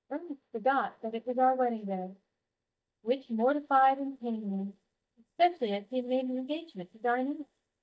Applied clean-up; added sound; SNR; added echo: neural mask model DeepFilterNet 3.